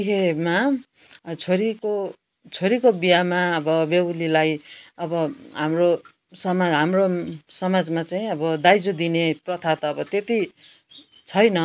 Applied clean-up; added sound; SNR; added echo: none; none; none; none.